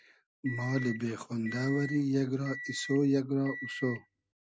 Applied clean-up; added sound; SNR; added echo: none; Microwave oven; 11 dB; none.